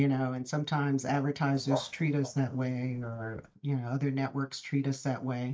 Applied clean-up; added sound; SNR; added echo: neural mask model DeepFilterNet 3.